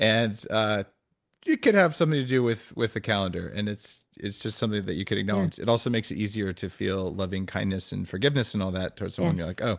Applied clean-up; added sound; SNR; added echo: none; none; none; none.